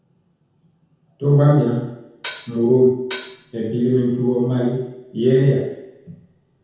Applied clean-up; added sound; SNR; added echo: none; Hi-hat; 10 dB; reverberation time 0.9 s.